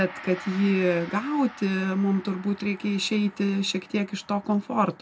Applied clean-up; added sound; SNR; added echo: none; Gong; 19 dB; none.